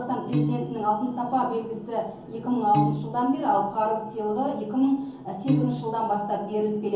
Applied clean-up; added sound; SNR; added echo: none; Piano; 3 dB; reverberation time 0.7 s.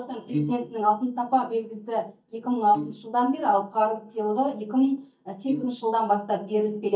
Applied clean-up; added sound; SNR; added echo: neural mask model DeepFilterNet 3.